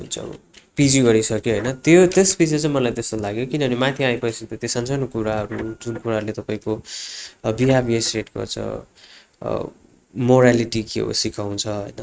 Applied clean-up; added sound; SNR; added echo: neural mask model RNNoise.